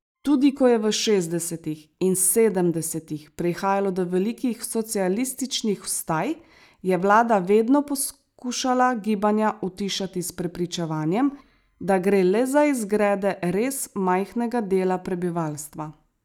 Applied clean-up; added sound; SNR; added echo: neural mask model DeepFilterNet 3.